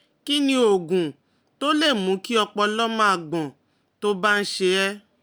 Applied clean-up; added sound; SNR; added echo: none; none; none; none.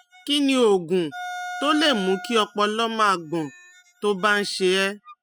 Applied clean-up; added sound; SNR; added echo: classical method spectral subtraction.